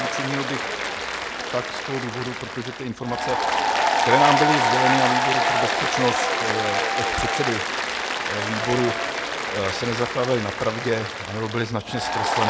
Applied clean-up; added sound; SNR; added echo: none; Applause; -3 dB; none.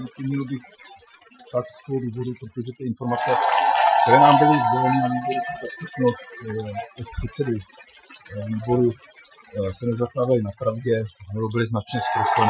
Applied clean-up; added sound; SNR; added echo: classical method Wiener filter.